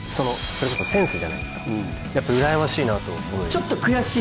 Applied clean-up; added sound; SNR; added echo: none; none; none; none.